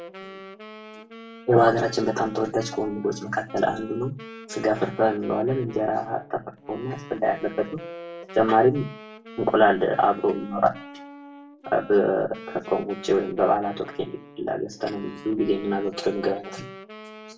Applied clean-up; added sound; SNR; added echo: none; Wind instrument, woodwind instrument; 17 dB; reverberation time 0.3 s.